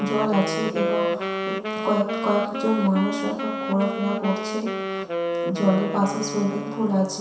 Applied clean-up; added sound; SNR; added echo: none; Wind instrument, woodwind instrument; 4 dB; reverberation time 0.7 s.